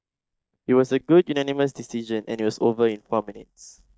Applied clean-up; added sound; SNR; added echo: neural mask model DeepFilterNet 3.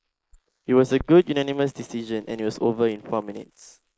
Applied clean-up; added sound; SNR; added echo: neural mask model Resemble Enhance denoiser.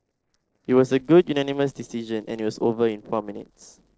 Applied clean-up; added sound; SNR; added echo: neural separator model SepFormer DNS4.